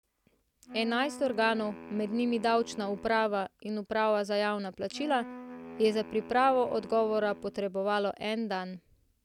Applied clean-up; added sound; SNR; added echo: none; Wind instrument, woodwind instrument; 16 dB; none.